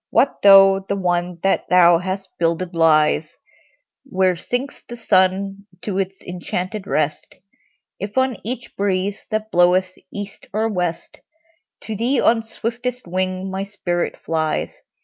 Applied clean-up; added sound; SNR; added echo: none; none; none; none.